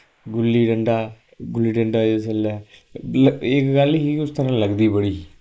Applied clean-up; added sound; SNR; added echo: neural mask model Resemble Enhance denoiser.